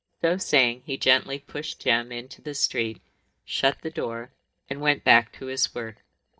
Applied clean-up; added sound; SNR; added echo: neural mask model DeepFilterNet 3.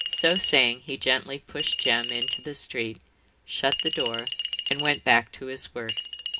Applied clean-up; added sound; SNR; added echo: none; Chink, clink; 5 dB; reverberation time 0.3 s.